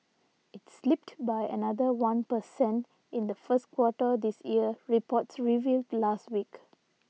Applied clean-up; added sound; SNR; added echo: none; none; none; none.